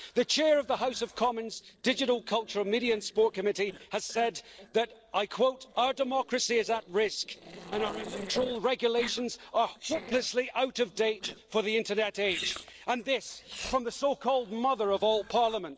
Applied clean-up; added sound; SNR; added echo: neural separator model SepFormer DNS4.